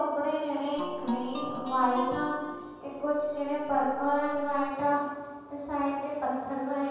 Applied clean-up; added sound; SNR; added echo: none; Guitar; 9 dB; reverberation time 1.2 s.